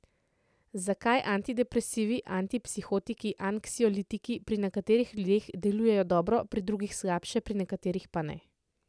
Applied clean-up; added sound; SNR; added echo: none; none; none; none.